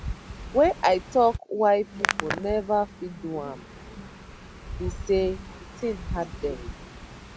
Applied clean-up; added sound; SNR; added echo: none; Hands; 9 dB; none.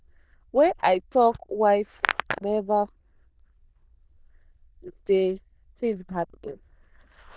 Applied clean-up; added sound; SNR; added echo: neural diffusion model UNIVERSE++.